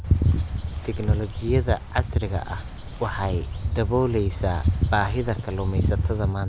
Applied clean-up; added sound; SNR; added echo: none; Bird; 12 dB; none.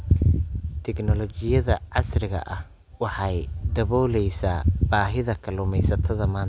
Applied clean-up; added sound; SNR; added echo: none; none; none; none.